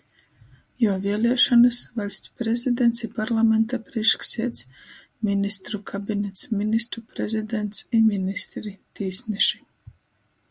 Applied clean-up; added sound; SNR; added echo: none; none; none; none.